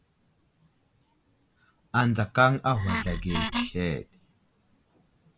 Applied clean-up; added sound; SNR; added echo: none; Wood; 2 dB; none.